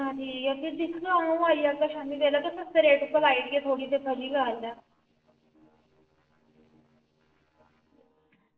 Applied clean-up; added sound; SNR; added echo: neural separator model SepFormer DNS4.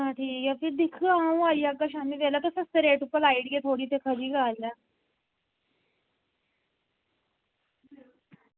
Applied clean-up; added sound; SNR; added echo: none; none; none; none.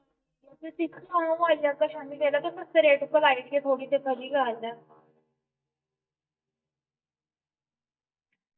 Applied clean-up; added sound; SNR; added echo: neural mask model DeepFilterNet 3.